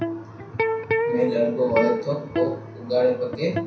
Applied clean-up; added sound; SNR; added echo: none; Electric guitar; 2 dB; reverberation time 0.6 s.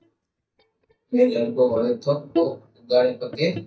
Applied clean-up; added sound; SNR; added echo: neural mask model DeepFilterNet 3.